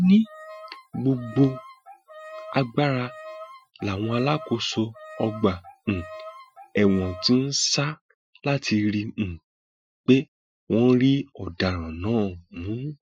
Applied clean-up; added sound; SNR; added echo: classical method Wiener filter.